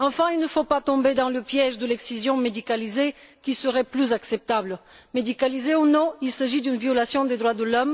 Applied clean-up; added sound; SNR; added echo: none; none; none; none.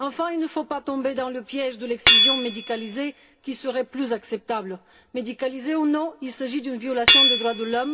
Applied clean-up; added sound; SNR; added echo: none; Hammer / Chink, clink; -2 dB; reverberation time 0.3 s.